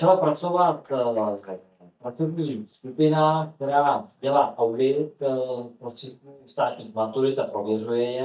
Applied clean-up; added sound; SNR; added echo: neural mask model DeepFilterNet 3.